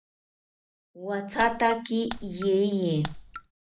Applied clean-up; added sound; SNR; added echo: none; Raindrop; 3 dB; none.